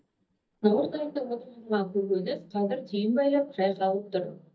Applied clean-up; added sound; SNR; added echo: neural mask model DeepFilterNet 3.